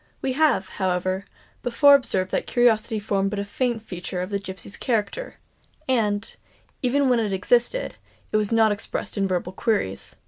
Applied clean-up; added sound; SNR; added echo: none; none; none; none.